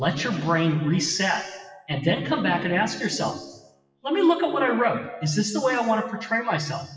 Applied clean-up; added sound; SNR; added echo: classical method WPE with log-MMSE.